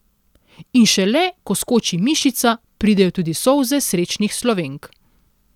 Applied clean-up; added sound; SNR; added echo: none; none; none; none.